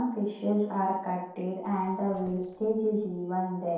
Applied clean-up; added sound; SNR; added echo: neural separator model SepFormer DNS4.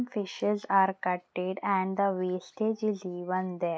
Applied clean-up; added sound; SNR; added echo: none; none; none; none.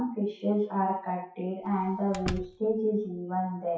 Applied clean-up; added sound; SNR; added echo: classical method WPE with log-MMSE.